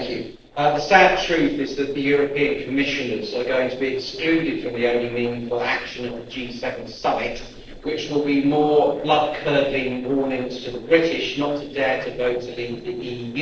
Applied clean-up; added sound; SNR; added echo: neural separator model SepFormer DNS4.